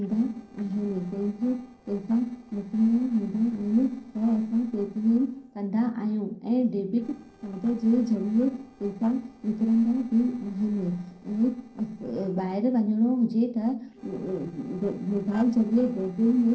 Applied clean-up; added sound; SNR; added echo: neural separator model SepFormer DNS4.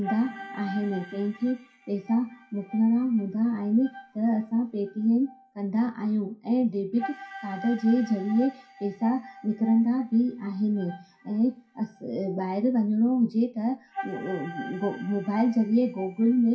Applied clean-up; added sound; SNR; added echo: classical method WPE with log-MMSE.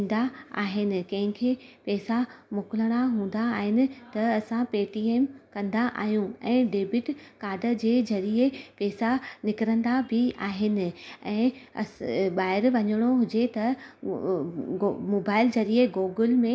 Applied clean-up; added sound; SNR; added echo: none; none; none; none.